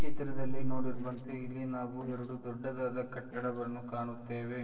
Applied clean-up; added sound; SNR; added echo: neural separator model SepFormer DNS4.